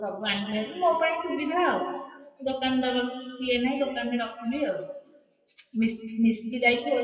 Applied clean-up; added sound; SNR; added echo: classical method WPE with log-MMSE.